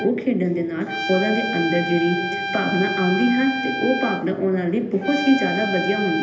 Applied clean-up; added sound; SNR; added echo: none; Trumpet; 6 dB; reverberation time 1.4 s.